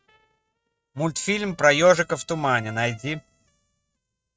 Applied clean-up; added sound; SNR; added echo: neural mask model RNNoise.